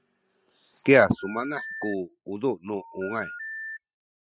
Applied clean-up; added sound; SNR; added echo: classical method spectral subtraction.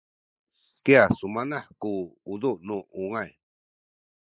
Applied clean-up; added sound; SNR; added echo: neural mask model Resemble Enhance denoiser.